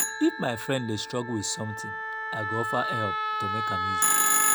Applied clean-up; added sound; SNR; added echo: none; Wind instrument, woodwind instrument + Telephone; -4 dB; none.